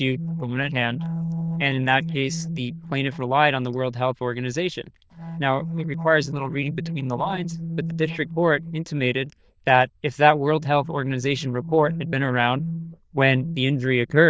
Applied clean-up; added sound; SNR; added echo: neural diffusion model UNIVERSE++.